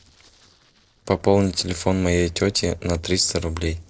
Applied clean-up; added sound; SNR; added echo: neural separator model SepFormer DNS4.